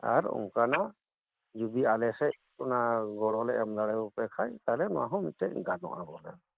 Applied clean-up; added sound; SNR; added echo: neural mask model Resemble Enhance denoiser.